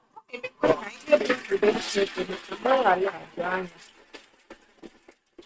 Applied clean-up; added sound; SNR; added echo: neural mask model RNNoise.